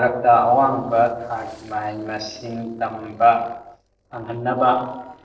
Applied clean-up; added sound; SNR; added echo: neural separator model SepFormer DNS4.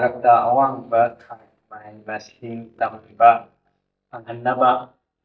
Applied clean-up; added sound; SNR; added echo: neural mask model DeepFilterNet 3.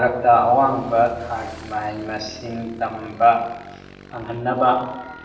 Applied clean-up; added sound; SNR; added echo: none; Motorcycle / Engine; 20 dB; reverberation time 0.7 s.